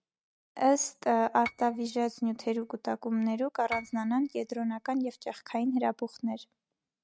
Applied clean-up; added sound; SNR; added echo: neural mask model RNNoise.